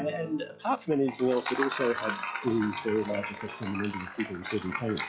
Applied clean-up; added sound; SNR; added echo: classical method log-MMSE.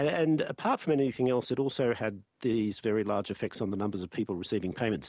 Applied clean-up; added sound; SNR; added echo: none; none; none; none.